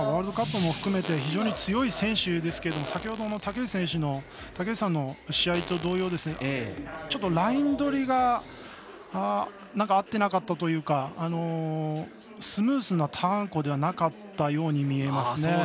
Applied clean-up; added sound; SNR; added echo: none; Fart; 15 dB; none.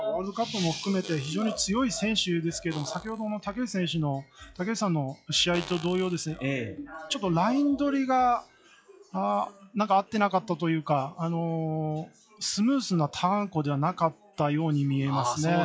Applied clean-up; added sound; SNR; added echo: classical method log-MMSE.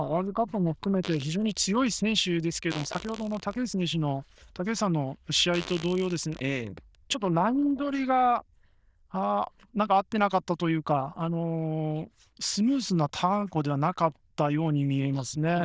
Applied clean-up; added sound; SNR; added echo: neural diffusion model UNIVERSE++.